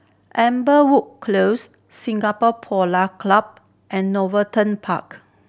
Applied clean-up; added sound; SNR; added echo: none; none; none; none.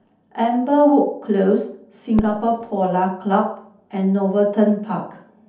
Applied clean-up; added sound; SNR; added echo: none; Fireworks; 20 dB; reverberation time 0.6 s.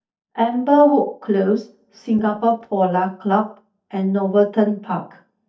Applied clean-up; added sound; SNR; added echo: neural mask model DeepFilterNet 3.